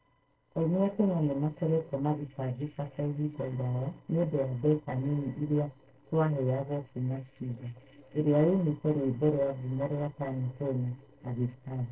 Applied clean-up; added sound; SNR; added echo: neural separator model SepFormer DNS4.